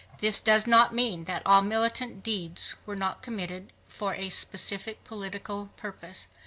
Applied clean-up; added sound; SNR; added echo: none; none; none; none.